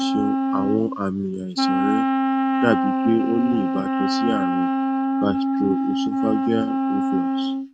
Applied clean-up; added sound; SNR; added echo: neural mask model RNNoise.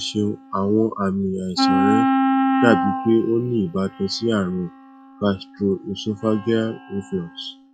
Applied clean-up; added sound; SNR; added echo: classical method log-MMSE.